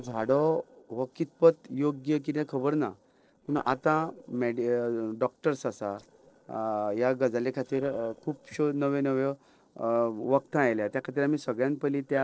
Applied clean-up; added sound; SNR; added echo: neural separator model SepFormer DNS4.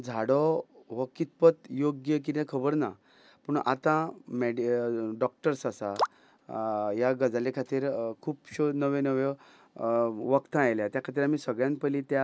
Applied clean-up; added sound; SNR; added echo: none; none; none; none.